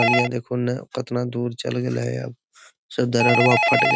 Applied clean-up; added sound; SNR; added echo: none; Telephone; 1 dB; none.